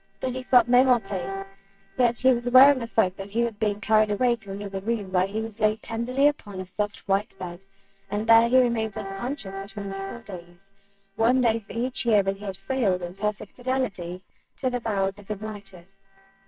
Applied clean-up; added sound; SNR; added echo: neural separator model SepFormer WHAMR!.